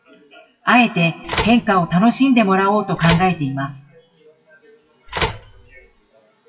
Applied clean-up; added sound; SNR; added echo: classical method WPE with log-MMSE.